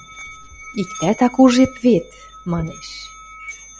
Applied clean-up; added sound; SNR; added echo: none; Musical instrument; 18 dB; none.